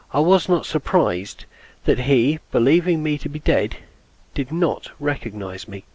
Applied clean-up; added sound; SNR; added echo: none; none; none; none.